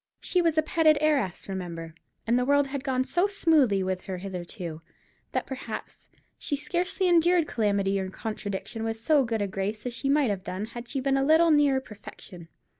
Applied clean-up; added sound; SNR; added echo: none; none; none; none.